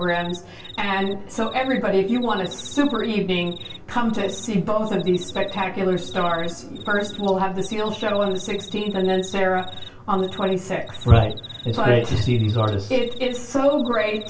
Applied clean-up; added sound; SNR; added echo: none; Cricket; 18 dB; reverberation time 0.2 s.